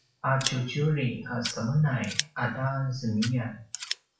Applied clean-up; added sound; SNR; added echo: classical method WPE with log-MMSE.